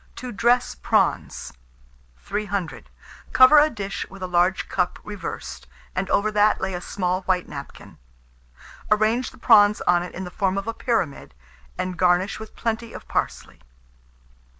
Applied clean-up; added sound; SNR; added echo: none; none; none; none.